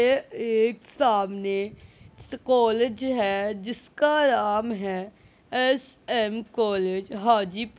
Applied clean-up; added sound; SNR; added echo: none; none; none; none.